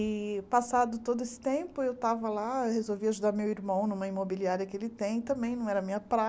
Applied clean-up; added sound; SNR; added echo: none; none; none; none.